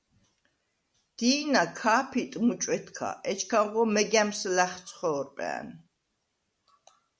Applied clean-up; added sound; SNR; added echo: none; none; none; none.